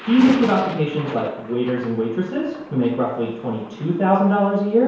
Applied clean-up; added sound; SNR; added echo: none; Thunder; 15 dB; reverberation time 1.0 s.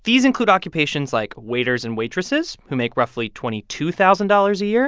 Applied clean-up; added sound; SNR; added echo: none; none; none; none.